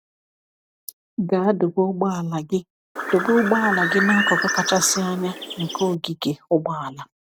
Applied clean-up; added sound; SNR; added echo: none; Bird; 2 dB; none.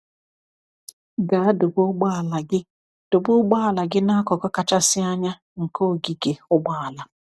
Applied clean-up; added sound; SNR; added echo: none; none; none; none.